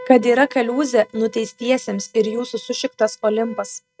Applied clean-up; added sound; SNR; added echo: neural mask model RNNoise.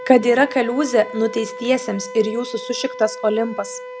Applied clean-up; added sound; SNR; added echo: none; Wind instrument, woodwind instrument; 13 dB; none.